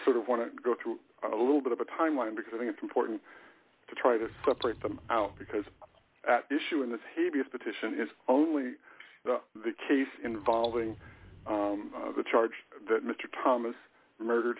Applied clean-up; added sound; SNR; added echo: none; Raindrop; 17 dB; none.